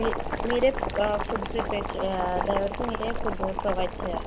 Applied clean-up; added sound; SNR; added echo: none; Boiling; 1 dB; none.